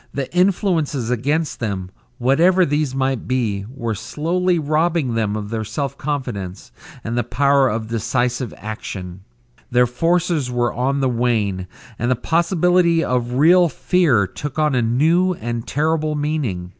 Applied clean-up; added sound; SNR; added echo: none; none; none; none.